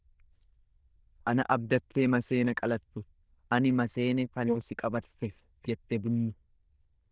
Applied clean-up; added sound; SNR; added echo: neural diffusion model UNIVERSE++.